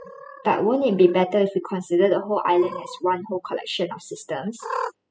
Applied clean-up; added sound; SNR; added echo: classical method spectral subtraction.